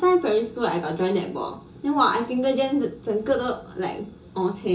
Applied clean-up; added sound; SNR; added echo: none; none; none; reverberation time 0.2 s.